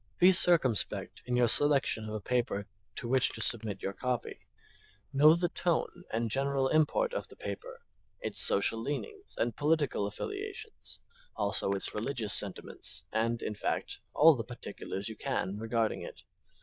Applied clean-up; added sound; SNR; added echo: neural diffusion model UNIVERSE++.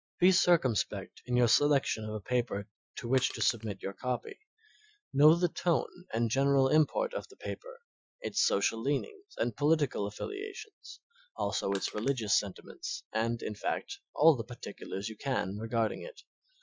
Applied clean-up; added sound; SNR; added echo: classical method Wiener filter.